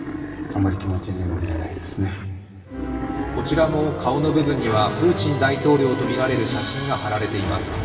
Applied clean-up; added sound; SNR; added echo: none; Wild animals; 11 dB; reverberation time 2.6 s.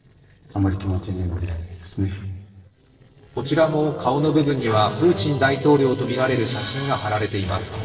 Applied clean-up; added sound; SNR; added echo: neural separator model SepFormer DNS4.